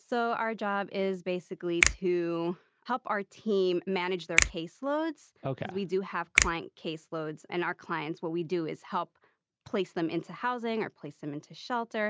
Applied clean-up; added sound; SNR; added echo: none; Finger snapping; 0 dB; none.